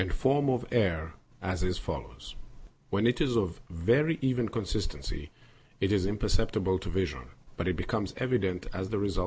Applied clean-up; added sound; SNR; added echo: none; none; none; none.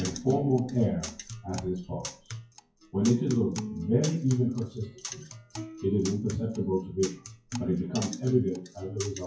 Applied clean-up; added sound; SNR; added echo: classical method WPE with log-MMSE.